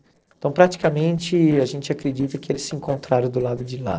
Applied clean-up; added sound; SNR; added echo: neural separator model SepFormer DNS4.